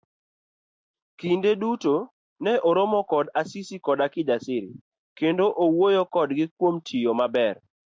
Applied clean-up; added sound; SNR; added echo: none; none; none; none.